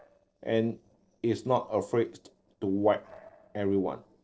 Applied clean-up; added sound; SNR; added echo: neural separator model SepFormer DNS4.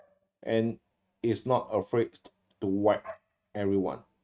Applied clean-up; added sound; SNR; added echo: neural mask model RNNoise.